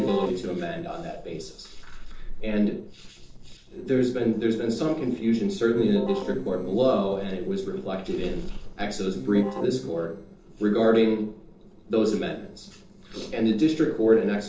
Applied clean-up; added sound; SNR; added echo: neural separator model SepFormer DNS4.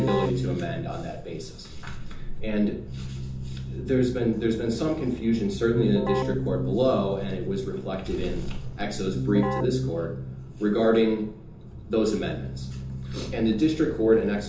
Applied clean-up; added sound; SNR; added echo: none; Keyboard (musical); 7 dB; reverberation time 0.6 s.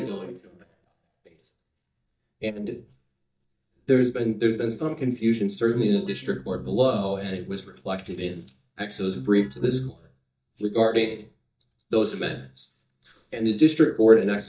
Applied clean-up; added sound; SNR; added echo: neural mask model DeepFilterNet 3.